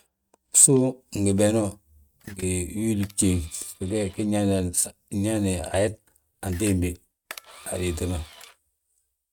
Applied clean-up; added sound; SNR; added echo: neural mask model RNNoise.